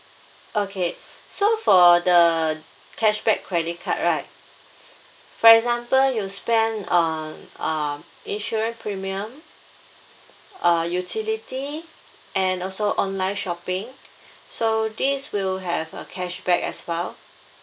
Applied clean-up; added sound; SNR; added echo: none; none; none; none.